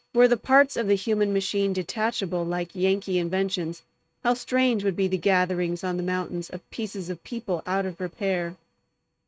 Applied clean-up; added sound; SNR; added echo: neural mask model RNNoise.